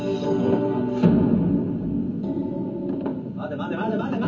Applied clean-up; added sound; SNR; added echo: none; none; none; reverberation time 0.4 s.